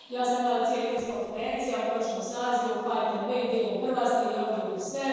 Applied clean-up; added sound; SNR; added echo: neural separator model SepFormer DNS4.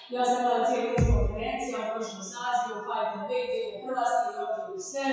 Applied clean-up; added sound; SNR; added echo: classical method WPE with log-MMSE.